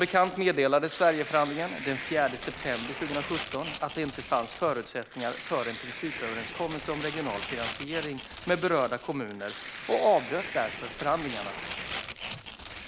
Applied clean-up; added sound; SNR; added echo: none; Tearing; 8 dB; none.